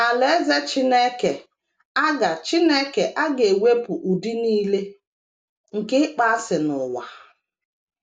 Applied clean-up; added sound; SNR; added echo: none; none; none; none.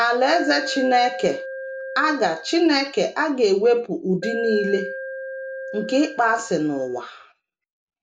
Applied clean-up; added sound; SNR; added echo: none; Alarm; 11 dB; none.